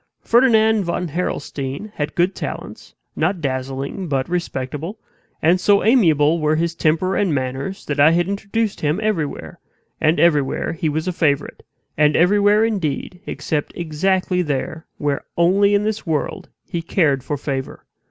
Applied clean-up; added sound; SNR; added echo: none; none; none; none.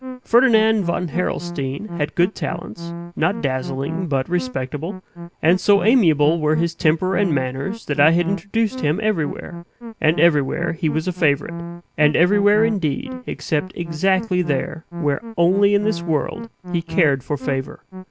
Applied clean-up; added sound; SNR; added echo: none; Musical instrument; 12 dB; none.